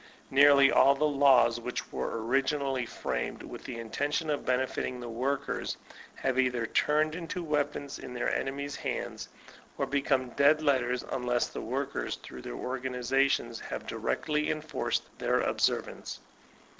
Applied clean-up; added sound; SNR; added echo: none; none; none; none.